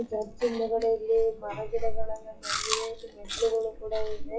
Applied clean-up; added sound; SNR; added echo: classical method WPE with log-MMSE.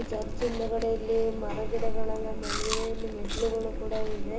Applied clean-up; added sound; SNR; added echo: none; Chewing, mastication; -1 dB; reverberation time 0.2 s.